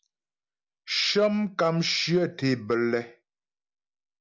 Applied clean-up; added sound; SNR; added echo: none; none; none; none.